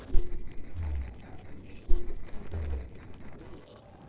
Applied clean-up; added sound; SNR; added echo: neural separator model SepFormer DNS4.